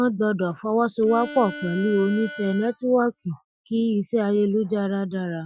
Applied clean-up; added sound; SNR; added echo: classical method Wiener filter.